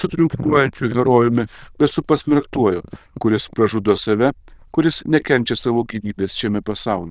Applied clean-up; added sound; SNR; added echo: neural diffusion model UNIVERSE++.